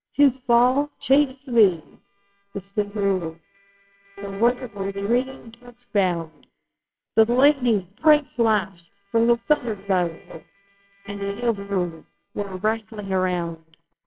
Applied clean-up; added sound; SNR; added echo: neural separator model SepFormer WHAMR!.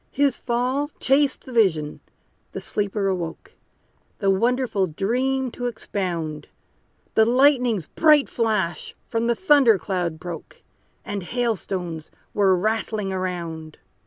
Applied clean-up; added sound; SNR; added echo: none; none; none; none.